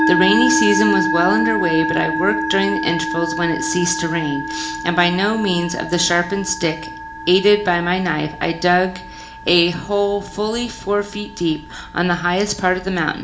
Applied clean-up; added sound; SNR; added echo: none; Musical instrument; 4 dB; reverberation time 0.4 s.